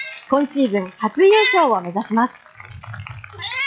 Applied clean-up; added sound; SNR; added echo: classical method log-MMSE.